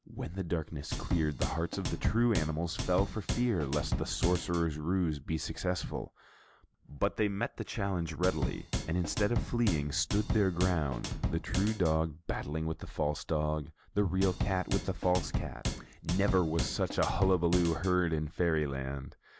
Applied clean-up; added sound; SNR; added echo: none; Drum / Drum kit; 4 dB; none.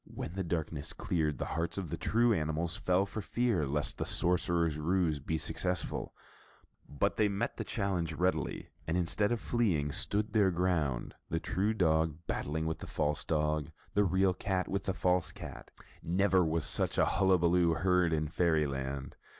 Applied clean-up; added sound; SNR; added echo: none; none; none; none.